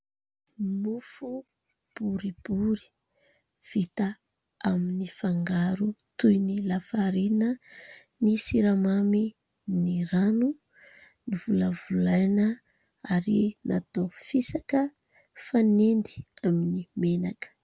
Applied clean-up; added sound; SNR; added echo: none; none; none; none.